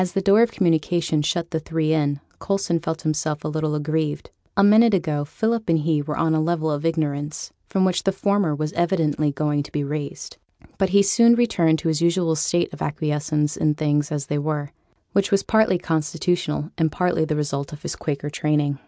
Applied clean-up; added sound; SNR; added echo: none; none; none; none.